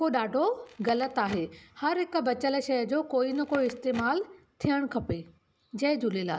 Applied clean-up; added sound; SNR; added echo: none; Crackle; 20 dB; none.